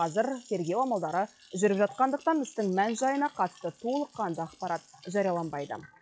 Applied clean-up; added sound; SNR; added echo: classical method log-MMSE.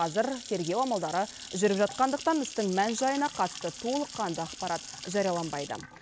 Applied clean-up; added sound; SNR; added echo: none; Sink (filling or washing) / Water tap, faucet / Splash, splatter; 13 dB; none.